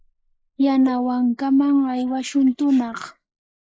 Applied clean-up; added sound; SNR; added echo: neural mask model Resemble Enhance denoiser.